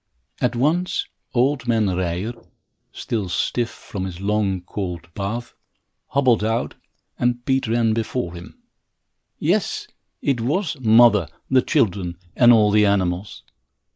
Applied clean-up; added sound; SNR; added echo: neural mask model Resemble Enhance denoiser.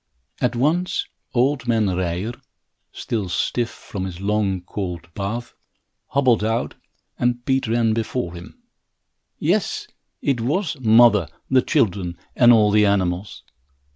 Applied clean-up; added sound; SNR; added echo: none; none; none; none.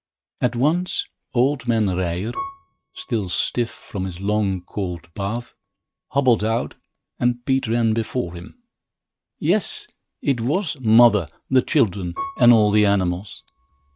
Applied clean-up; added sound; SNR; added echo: neural mask model RNNoise.